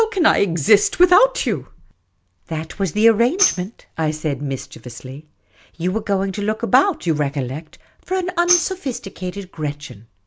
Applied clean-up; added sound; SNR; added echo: none; Tambourine; 6 dB; none.